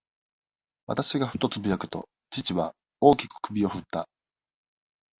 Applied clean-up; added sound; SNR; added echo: none; none; none; none.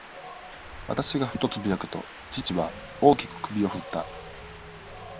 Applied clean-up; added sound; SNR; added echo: none; Wind; 13 dB; none.